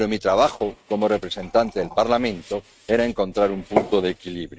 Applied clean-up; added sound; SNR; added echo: neural mask model RNNoise.